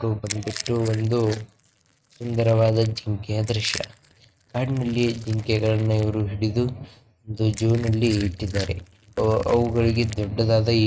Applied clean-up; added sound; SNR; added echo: neural mask model RNNoise.